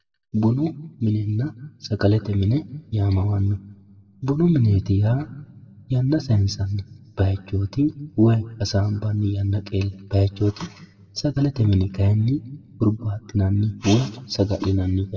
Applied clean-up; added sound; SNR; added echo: none; none; none; reverberation time 1.0 s.